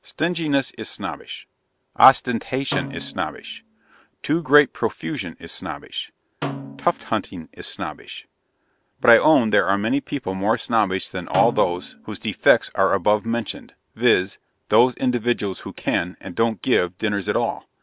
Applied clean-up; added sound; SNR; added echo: none; Snare drum; 14 dB; none.